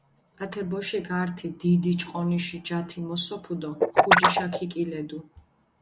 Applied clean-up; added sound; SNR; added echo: none; Guitar; -5 dB; none.